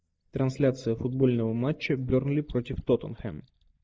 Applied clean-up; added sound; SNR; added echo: neural mask model DeepFilterNet 3.